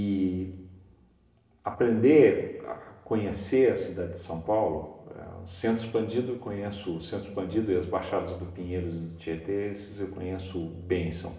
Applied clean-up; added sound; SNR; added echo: none; none; none; reverberation time 0.9 s.